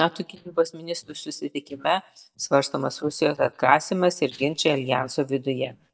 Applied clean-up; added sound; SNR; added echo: neural mask model DeepFilterNet 3.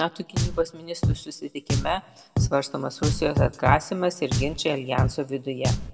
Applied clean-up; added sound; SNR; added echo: none; Drum; 0 dB; reverberation time 1.8 s.